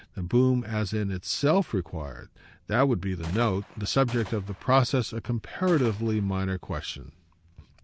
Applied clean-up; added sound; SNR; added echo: none; Gunshot, gunfire; 19 dB; none.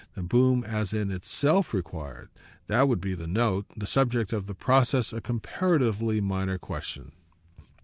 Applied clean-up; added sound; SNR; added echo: none; none; none; none.